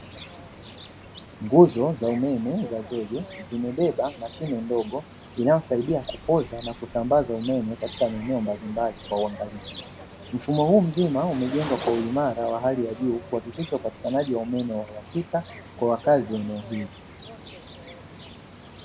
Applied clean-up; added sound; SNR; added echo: none; Cricket; 15 dB; none.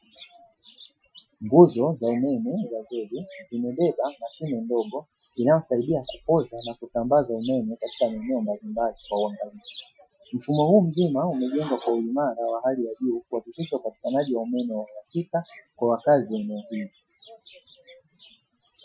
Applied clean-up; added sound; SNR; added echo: classical method Wiener filter.